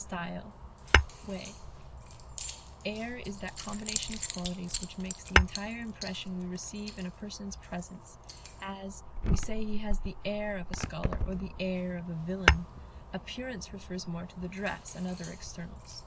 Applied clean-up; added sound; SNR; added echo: none; Keys jangling + Tap / Hammer / Glass; -4 dB; none.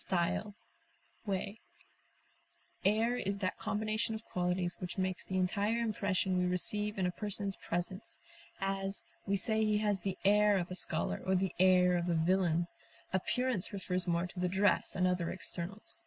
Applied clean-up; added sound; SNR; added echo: none; none; none; none.